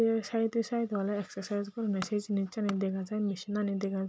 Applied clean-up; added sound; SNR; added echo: none; Tools; 17 dB; none.